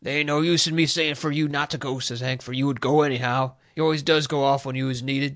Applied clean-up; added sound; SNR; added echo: none; none; none; none.